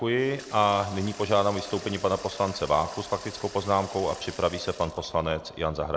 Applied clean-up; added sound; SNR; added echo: none; Sink (filling or washing) / Water tap, faucet; 19 dB; none.